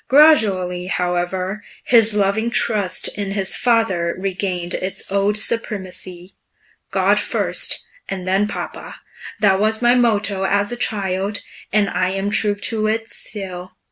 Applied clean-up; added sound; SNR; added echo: none; none; none; none.